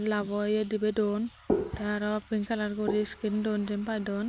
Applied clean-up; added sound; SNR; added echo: none; none; none; none.